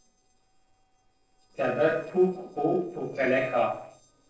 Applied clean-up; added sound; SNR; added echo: neural separator model SepFormer DNS4.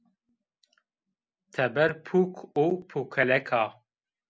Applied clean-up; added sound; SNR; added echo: none; none; none; none.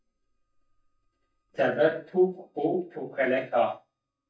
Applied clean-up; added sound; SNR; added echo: neural mask model DeepFilterNet 3.